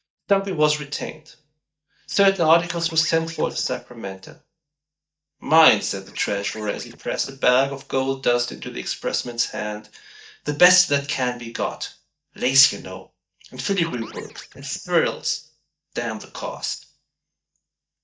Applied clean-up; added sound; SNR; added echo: neural mask model DeepFilterNet 3.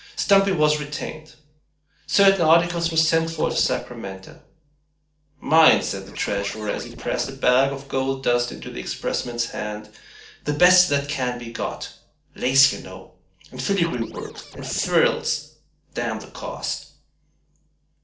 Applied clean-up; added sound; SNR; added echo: neural separator model SepFormer DNS4.